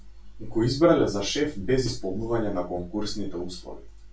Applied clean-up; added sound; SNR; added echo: none; none; none; reverberation time 0.2 s.